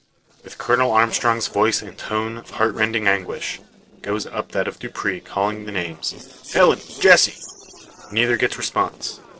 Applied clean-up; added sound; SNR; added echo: neural separator model SepFormer DNS4.